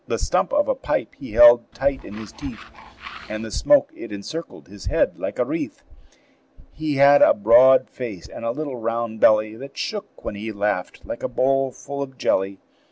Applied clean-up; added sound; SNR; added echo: none; Tools; 19 dB; none.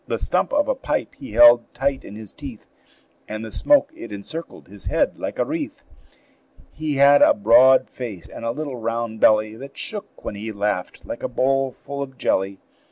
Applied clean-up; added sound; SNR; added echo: none; none; none; none.